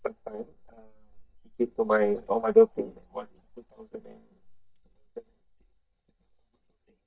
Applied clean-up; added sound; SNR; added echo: neural mask model DeepFilterNet 3.